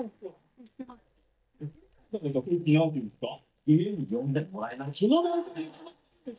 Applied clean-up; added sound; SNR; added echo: neural mask model DeepFilterNet 3.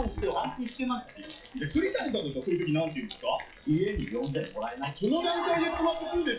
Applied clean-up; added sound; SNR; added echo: classical method WPE with log-MMSE.